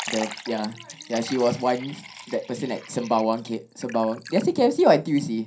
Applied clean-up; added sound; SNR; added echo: none; Liquid; 16 dB; reverberation time 0.3 s.